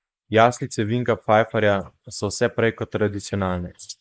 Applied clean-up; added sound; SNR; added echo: neural mask model Resemble Enhance denoiser.